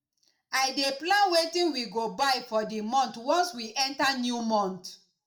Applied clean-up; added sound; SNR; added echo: none; none; none; reverberation time 0.4 s.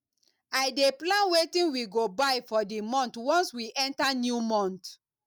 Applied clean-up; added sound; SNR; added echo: none; none; none; none.